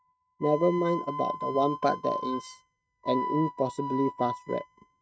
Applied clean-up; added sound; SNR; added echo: neural mask model RNNoise.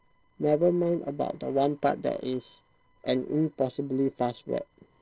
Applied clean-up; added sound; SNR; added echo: neural separator model SepFormer DNS4.